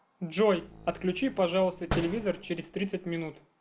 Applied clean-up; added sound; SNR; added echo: none; Slam; 11 dB; none.